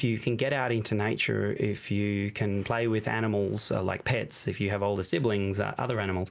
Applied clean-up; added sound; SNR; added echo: none; none; none; none.